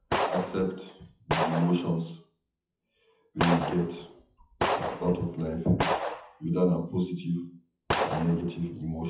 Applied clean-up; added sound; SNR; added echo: classical method WPE with log-MMSE.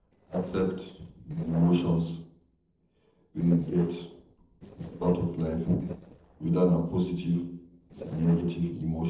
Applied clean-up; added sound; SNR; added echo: neural separator model SepFormer DNS4.